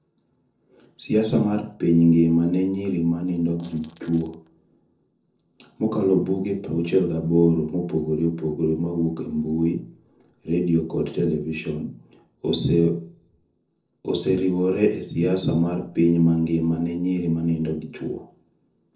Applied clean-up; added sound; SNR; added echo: neural separator model SepFormer DNS4.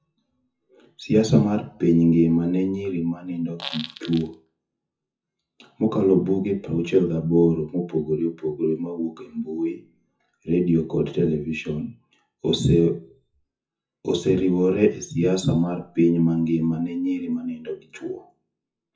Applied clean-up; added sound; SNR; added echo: classical method WPE with log-MMSE.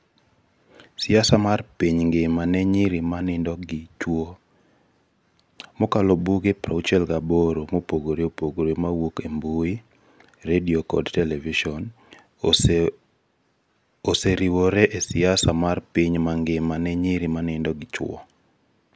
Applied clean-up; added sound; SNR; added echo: none; none; none; none.